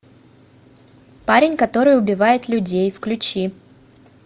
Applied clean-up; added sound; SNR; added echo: none; none; none; none.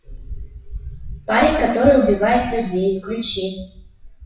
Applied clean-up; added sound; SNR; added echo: classical method WPE with log-MMSE.